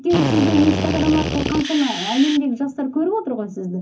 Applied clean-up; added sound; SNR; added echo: none; Drill; 4 dB; reverberation time 0.3 s.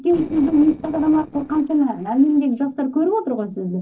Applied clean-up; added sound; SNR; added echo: neural separator model SepFormer DNS4.